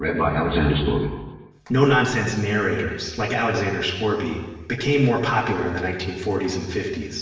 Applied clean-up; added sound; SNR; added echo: none; none; none; reverberation time 1.2 s.